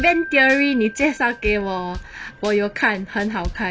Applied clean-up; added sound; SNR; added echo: none; Drum / Drum kit + Wind chime; 14 dB; none.